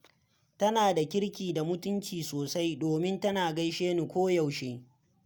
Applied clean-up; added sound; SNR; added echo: none; none; none; none.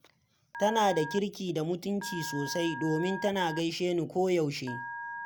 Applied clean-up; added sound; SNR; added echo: none; Telephone; 11 dB; none.